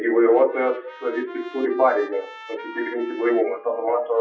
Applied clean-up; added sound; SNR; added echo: classical method WPE with log-MMSE.